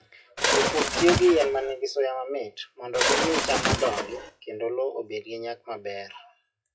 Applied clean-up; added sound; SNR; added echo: classical method WPE with log-MMSE.